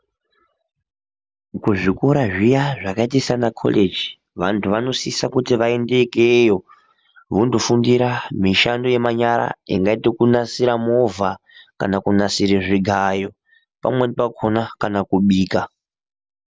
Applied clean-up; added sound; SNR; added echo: none; none; none; none.